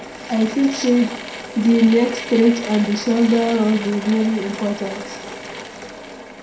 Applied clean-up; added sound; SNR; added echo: none; Drill / Mechanisms; 12 dB; reverberation time 0.4 s.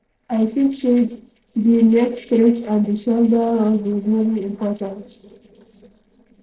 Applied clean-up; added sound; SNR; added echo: neural separator model SepFormer DNS4.